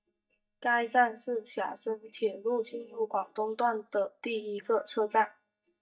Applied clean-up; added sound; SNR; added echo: neural mask model DeepFilterNet 3.